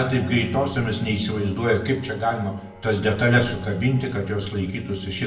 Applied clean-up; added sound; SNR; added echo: none; Bowed string instrument; 13 dB; reverberation time 0.6 s.